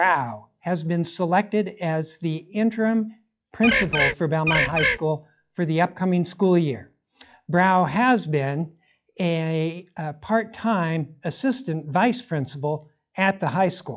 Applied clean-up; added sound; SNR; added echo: classical method log-MMSE.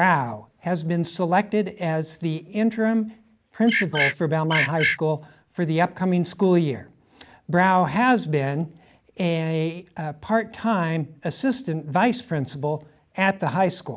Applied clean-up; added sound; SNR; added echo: neural mask model Resemble Enhance denoiser.